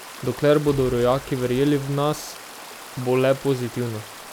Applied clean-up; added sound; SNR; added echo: none; Explosion + Stream; 15 dB; none.